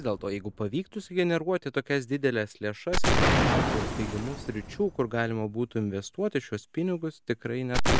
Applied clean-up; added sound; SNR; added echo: none; Explosion; 0 dB; none.